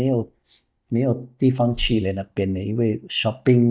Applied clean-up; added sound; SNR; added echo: neural mask model DeepFilterNet 3.